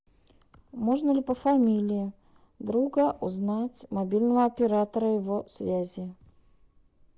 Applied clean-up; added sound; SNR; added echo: none; none; none; none.